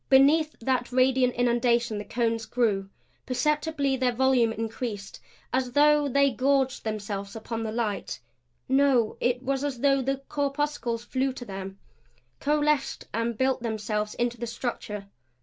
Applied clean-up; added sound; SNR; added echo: none; none; none; none.